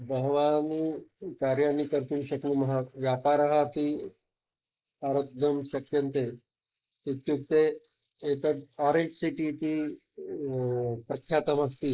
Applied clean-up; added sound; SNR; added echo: neural mask model Resemble Enhance denoiser.